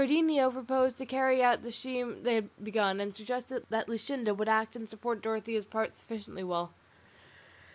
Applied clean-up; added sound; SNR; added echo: none; none; none; none.